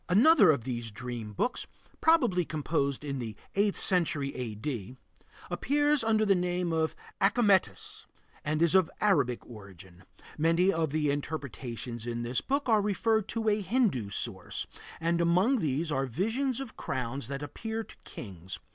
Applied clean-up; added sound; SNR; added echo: none; none; none; none.